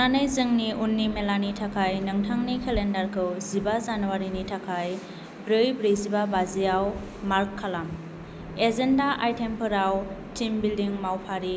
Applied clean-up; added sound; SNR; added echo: none; none; none; none.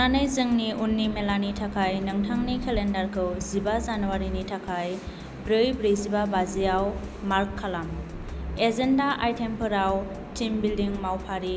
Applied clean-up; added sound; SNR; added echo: none; Drum kit; 12 dB; none.